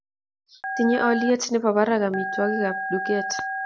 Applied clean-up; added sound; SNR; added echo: none; Telephone; 7 dB; none.